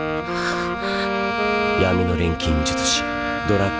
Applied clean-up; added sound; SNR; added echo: none; Bowed string instrument + Wind instrument, woodwind instrument; -1 dB; none.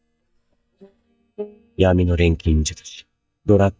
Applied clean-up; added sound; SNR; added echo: neural mask model DeepFilterNet 3.